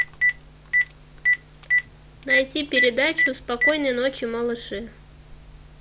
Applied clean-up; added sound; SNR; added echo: none; Telephone; -1 dB; none.